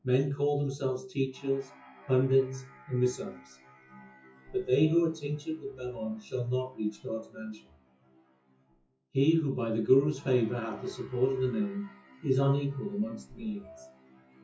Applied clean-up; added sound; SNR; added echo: classical method WPE with log-MMSE.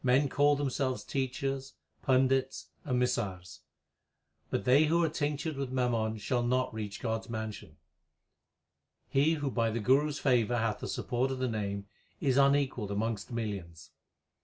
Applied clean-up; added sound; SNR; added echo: none; none; none; none.